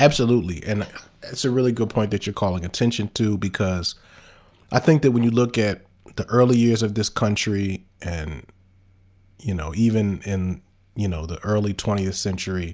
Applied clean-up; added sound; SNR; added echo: none; none; none; none.